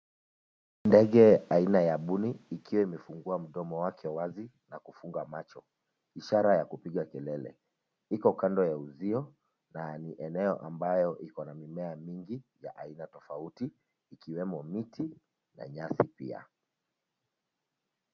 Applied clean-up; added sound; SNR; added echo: none; none; none; none.